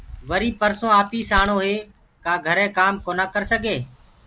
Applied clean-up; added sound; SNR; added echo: none; Crack; 15 dB; none.